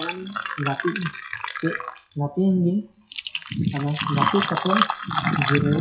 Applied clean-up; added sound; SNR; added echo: classical method WPE with log-MMSE.